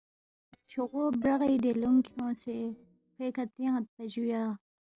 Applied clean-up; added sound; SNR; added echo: neural separator model SepFormer DNS4.